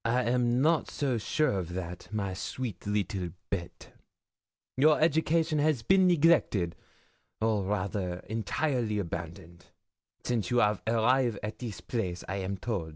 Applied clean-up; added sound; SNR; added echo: none; none; none; none.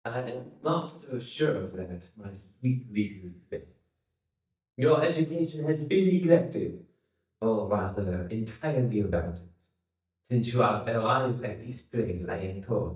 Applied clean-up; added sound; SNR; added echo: neural mask model DeepFilterNet 3.